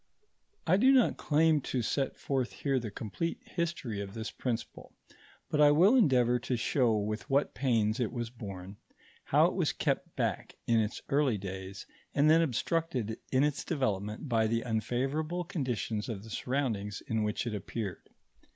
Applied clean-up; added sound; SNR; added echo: none; none; none; none.